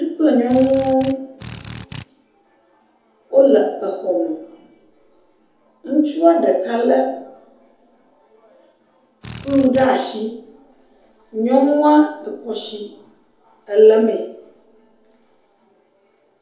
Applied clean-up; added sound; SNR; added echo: none; Drill; 14 dB; reverberation time 0.8 s.